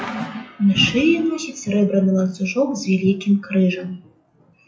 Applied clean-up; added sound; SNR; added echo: classical method WPE with log-MMSE.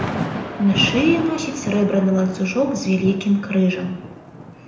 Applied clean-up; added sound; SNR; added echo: none; Thunder / Rain; 8 dB; reverberation time 0.8 s.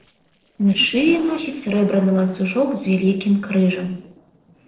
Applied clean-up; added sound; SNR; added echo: neural separator model SepFormer DNS4.